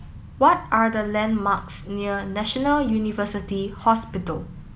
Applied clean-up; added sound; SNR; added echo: none; none; none; none.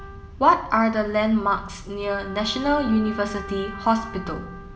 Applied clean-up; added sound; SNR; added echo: none; Trumpet; 17 dB; reverberation time 0.7 s.